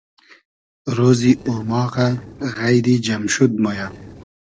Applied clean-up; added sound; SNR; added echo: neural separator model SepFormer DNS4.